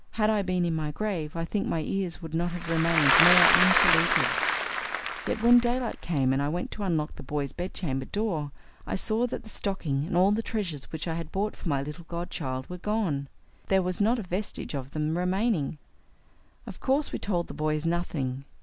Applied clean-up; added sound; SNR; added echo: none; Applause / Crowd; -2 dB; none.